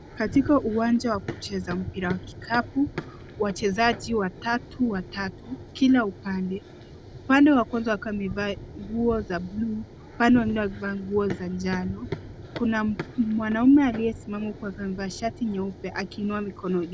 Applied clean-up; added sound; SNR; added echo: none; Run; 13 dB; none.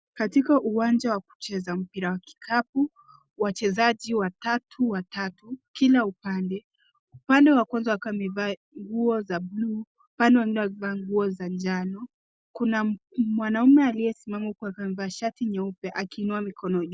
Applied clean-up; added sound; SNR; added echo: none; none; none; none.